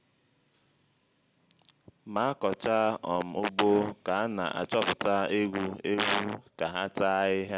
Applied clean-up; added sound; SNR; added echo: none; none; none; none.